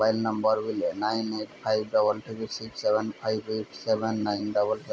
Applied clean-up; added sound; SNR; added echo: none; none; none; none.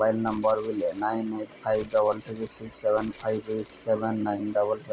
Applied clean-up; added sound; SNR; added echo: none; Rattle (instrument); 18 dB; none.